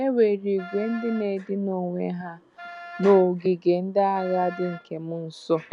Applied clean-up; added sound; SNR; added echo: none; Wind instrument, woodwind instrument; 18 dB; none.